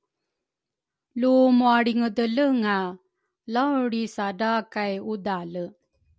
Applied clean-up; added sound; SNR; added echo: none; none; none; none.